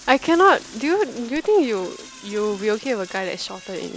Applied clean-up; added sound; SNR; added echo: none; Toilet flush / Door; 20 dB; none.